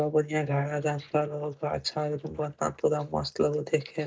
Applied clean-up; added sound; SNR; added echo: neural mask model DeepFilterNet 3.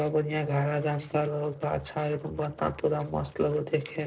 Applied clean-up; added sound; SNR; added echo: neural separator model SepFormer DNS4.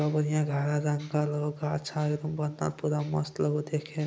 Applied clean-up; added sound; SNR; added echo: none; none; none; none.